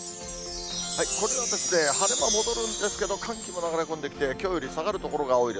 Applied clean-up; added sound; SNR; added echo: none; Chime; 3 dB; none.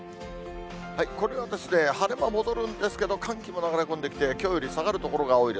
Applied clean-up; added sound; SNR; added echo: none; none; none; none.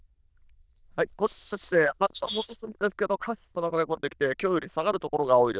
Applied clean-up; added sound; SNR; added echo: neural diffusion model UNIVERSE++.